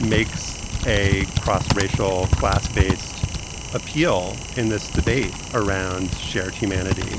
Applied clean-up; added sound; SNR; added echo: none; Typing; 1 dB; none.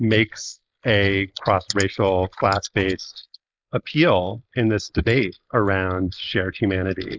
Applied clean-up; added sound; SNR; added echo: neural mask model Resemble Enhance denoiser.